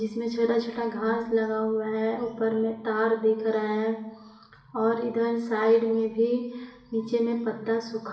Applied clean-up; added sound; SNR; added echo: none; none; none; reverberation time 0.8 s.